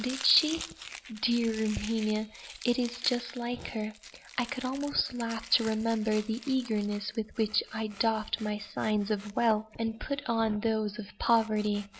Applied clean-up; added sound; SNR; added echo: none; Domestic sounds, home sounds; 17 dB; none.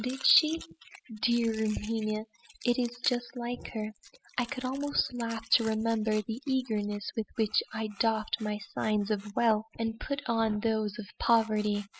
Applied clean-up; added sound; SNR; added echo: classical method spectral subtraction.